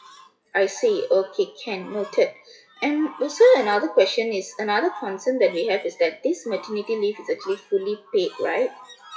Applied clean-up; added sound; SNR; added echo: classical method WPE with log-MMSE.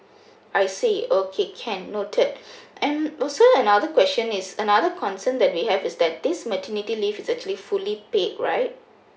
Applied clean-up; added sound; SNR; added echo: none; none; none; none.